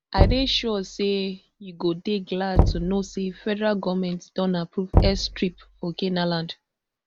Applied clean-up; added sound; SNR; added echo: none; Knock; 1 dB; none.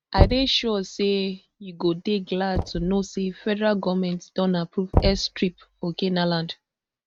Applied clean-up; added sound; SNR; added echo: neural mask model RNNoise.